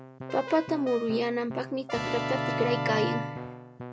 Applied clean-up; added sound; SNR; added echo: none; Keyboard (musical); 4 dB; none.